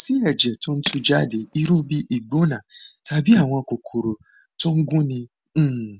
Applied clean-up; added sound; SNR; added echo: none; Tools; 16 dB; none.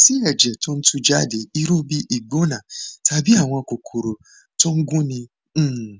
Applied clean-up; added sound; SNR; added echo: none; none; none; none.